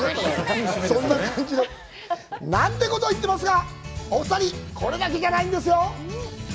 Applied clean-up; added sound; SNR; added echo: none; none; none; none.